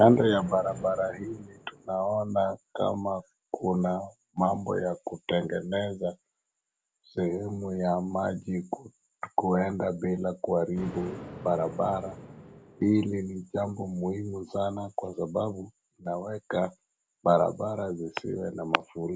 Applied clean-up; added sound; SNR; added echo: none; Thunder; 20 dB; none.